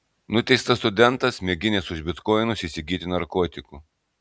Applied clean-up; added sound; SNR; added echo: none; none; none; none.